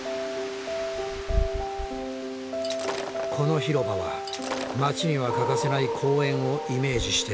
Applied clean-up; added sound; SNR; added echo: none; Shatter + Wind / Bird; 9 dB; none.